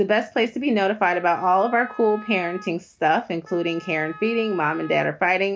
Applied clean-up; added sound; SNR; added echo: none; Wind instrument, woodwind instrument; 20 dB; none.